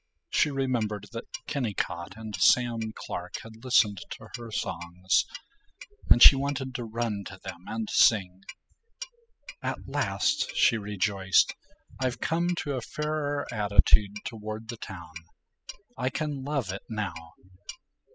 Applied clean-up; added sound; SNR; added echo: classical method spectral subtraction.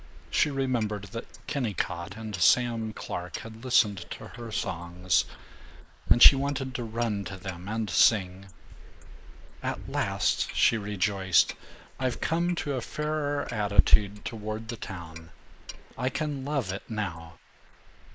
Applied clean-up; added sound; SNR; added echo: neural mask model Resemble Enhance denoiser.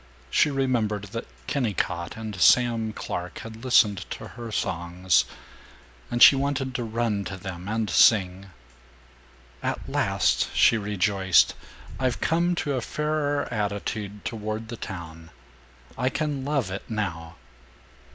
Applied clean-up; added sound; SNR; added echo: none; none; none; none.